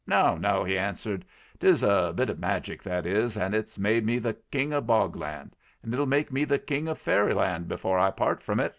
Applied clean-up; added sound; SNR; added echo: none; none; none; none.